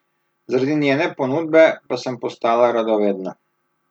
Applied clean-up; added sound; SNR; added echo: none; none; none; none.